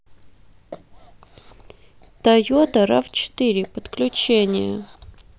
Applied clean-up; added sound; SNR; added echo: none; none; none; none.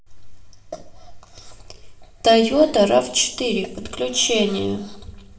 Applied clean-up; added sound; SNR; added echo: none; none; none; reverberation time 0.9 s.